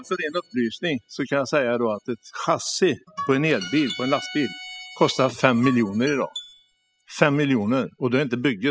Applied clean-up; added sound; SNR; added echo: classical method spectral subtraction.